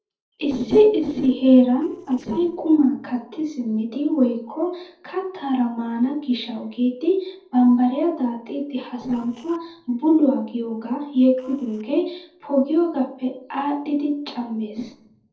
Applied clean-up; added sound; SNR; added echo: neural separator model SepFormer DNS4.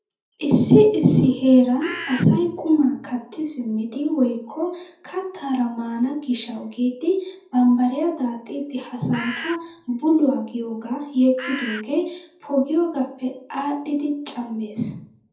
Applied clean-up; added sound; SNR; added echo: none; Bird; 9 dB; reverberation time 0.5 s.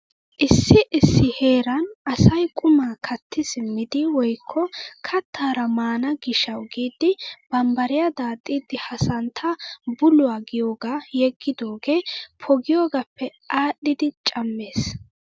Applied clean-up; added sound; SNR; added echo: none; none; none; none.